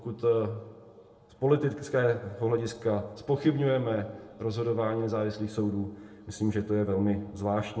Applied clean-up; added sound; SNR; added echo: none; none; none; reverberation time 0.5 s.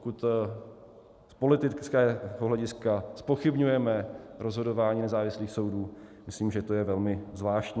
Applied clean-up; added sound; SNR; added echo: none; none; none; none.